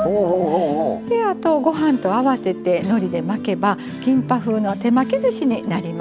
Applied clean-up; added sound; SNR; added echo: none; none; none; none.